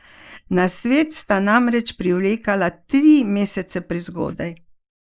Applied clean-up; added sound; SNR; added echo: neural mask model Resemble Enhance denoiser.